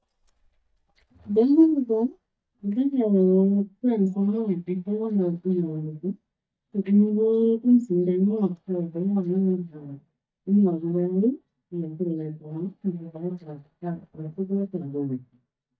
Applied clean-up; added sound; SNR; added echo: neural mask model DeepFilterNet 3.